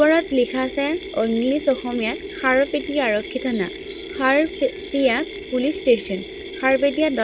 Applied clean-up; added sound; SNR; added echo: none; Mechanisms; 12 dB; none.